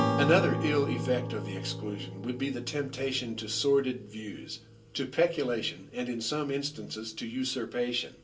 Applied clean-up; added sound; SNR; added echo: none; Acoustic guitar / Strum; 5 dB; reverberation time 0.2 s.